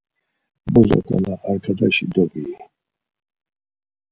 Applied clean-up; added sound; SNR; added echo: none; none; none; none.